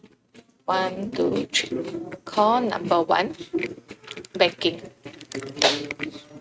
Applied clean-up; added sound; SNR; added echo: neural mask model RNNoise.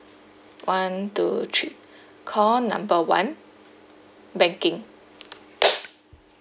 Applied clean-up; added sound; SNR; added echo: none; none; none; none.